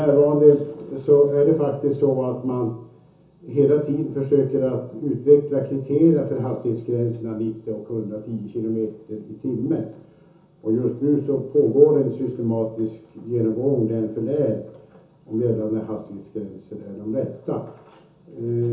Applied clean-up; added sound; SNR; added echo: none; none; none; reverberation time 0.7 s.